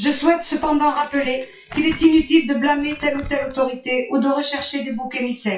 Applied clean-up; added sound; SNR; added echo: classical method WPE with log-MMSE.